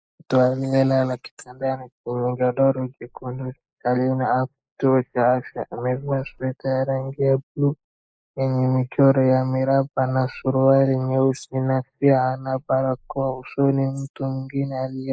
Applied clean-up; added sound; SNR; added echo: neural mask model Resemble Enhance denoiser.